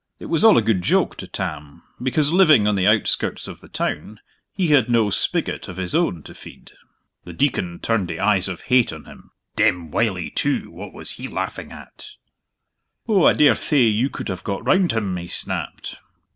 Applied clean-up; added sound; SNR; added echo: none; none; none; none.